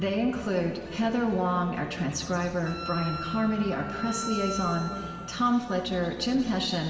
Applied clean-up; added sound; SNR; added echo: none; Wind instrument, woodwind instrument; 10 dB; reverberation time 2.3 s.